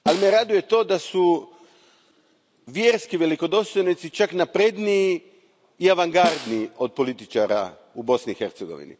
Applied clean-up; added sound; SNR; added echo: none; Snare drum; 12 dB; none.